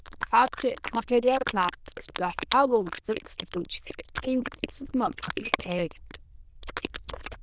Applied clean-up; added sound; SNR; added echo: neural diffusion model UNIVERSE++.